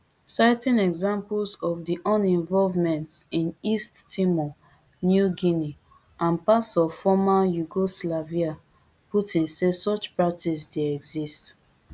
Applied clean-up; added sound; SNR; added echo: none; none; none; none.